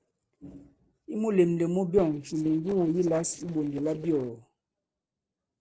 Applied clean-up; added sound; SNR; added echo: neural separator model SepFormer DNS4.